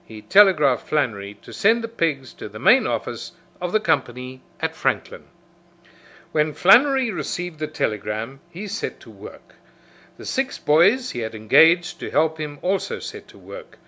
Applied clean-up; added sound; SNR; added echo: none; none; none; none.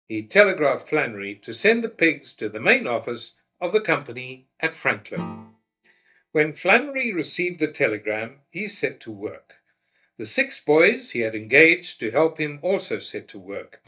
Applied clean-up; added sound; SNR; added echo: neural mask model DeepFilterNet 3.